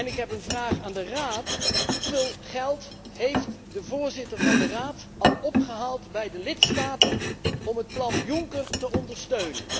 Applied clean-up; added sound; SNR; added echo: none; Domestic sounds, home sounds; -3 dB; none.